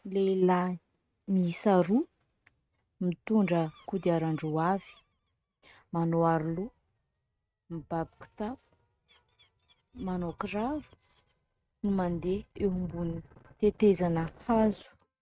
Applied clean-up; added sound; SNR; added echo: neural mask model RNNoise.